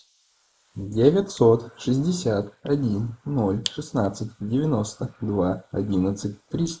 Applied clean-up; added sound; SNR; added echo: neural mask model Resemble Enhance denoiser.